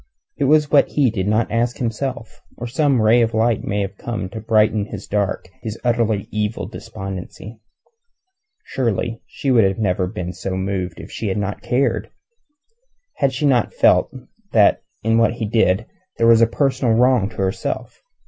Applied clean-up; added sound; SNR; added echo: none; none; none; none.